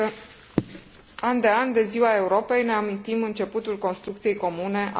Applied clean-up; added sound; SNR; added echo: none; none; none; none.